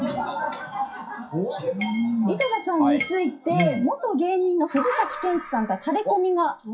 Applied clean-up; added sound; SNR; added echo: classical method WPE with log-MMSE.